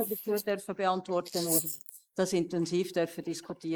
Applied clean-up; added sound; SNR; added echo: neural mask model Resemble Enhance denoiser.